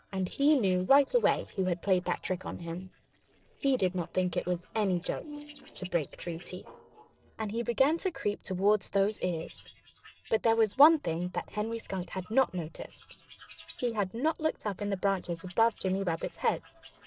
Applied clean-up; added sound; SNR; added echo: neural separator model SepFormer DNS4.